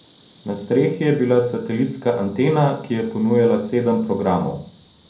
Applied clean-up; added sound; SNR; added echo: none; Insect; 14 dB; reverberation time 0.5 s.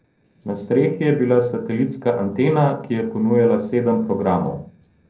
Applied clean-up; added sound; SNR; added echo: neural separator model SepFormer DNS4.